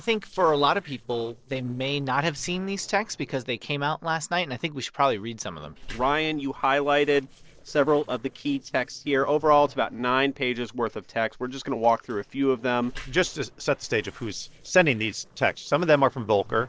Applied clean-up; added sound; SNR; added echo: neural separator model SepFormer DNS4.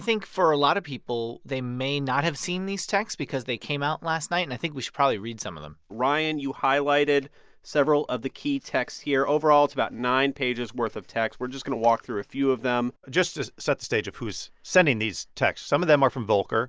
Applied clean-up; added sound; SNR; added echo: none; none; none; none.